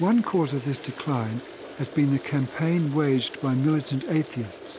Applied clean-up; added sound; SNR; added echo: none; Toilet flush; 15 dB; none.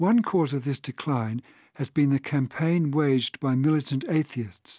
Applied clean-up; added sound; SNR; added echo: none; none; none; none.